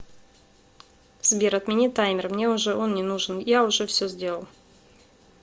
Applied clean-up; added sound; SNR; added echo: none; none; none; none.